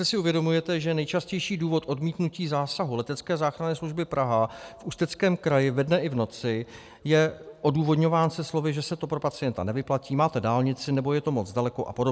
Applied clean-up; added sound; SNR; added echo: none; none; none; none.